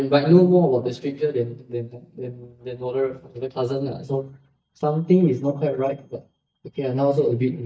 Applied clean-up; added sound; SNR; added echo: neural mask model DeepFilterNet 3.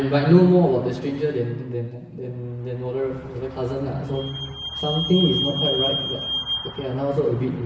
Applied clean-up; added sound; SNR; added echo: none; Squeak / Vehicle; 9 dB; reverberation time 1.1 s.